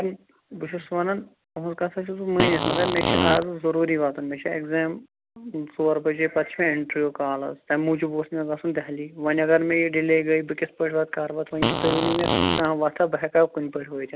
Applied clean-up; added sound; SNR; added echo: none; Fart; -1 dB; none.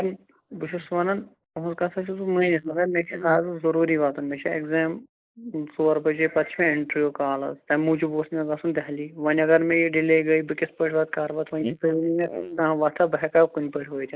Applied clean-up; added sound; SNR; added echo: neural mask model Resemble Enhance denoiser.